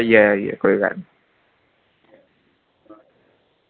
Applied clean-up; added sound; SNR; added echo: none; none; none; none.